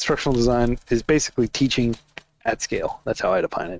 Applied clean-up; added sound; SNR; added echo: neural mask model RNNoise.